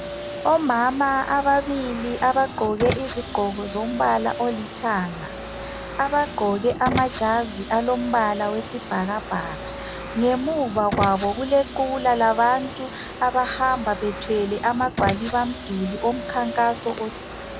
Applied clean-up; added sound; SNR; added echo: none; Car; 9 dB; none.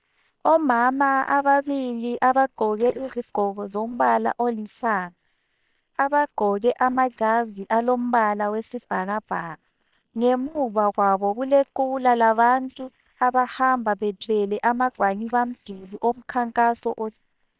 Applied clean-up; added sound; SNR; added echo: neural separator model SepFormer WHAM!.